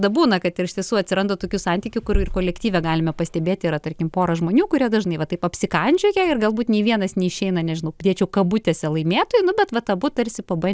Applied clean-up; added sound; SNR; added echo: none; none; none; none.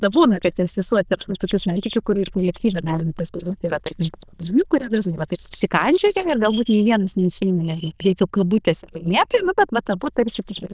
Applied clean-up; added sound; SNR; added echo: neural diffusion model UNIVERSE++.